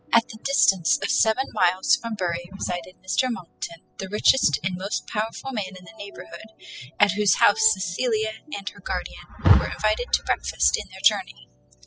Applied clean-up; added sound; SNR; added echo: classical method spectral subtraction.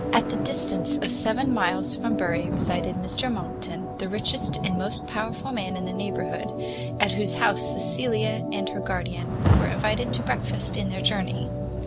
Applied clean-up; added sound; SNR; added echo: none; Rain + Organ; 0 dB; none.